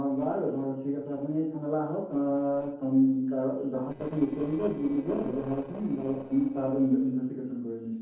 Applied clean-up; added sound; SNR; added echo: neural separator model SepFormer DNS4.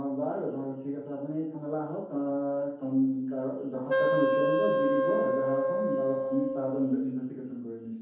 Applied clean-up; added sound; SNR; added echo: none; Wind instrument, woodwind instrument; -4 dB; reverberation time 0.9 s.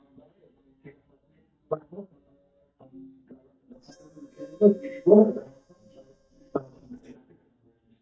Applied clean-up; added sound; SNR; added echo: neural mask model DeepFilterNet 3.